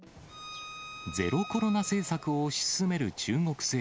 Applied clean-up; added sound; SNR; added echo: none; Bowed string instrument; 15 dB; none.